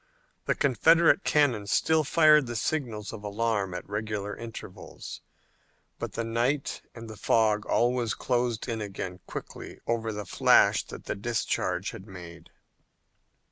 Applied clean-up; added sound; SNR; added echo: none; none; none; none.